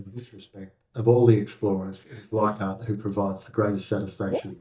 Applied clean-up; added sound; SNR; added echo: neural mask model DeepFilterNet 3.